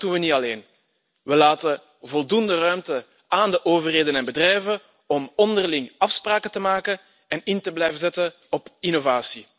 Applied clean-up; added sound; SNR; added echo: none; none; none; none.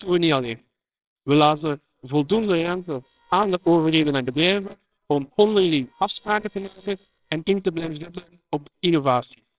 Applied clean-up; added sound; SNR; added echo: neural separator model SepFormer WHAMR!.